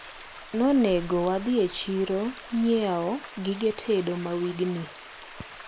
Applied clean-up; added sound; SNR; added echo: none; Stream; 16 dB; none.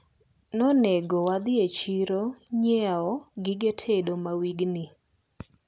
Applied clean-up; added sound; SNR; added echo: none; none; none; none.